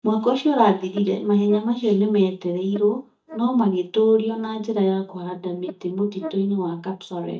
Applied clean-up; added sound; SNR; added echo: neural mask model DeepFilterNet 3.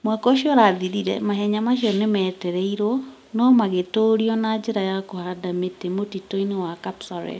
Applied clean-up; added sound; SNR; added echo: none; none; none; none.